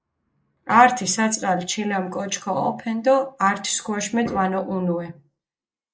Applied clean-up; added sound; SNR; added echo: neural mask model Resemble Enhance denoiser.